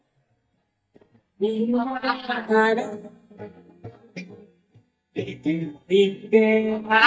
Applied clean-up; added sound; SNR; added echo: neural mask model DeepFilterNet 3.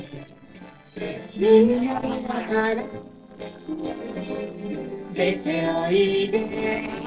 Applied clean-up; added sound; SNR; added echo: neural separator model SepFormer DNS4.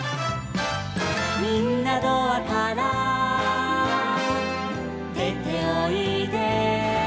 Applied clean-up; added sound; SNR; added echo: none; none; none; none.